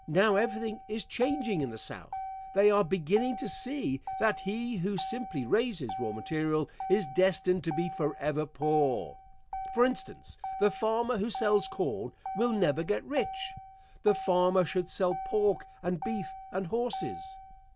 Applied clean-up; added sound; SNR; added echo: none; Motor vehicle (road); 11 dB; none.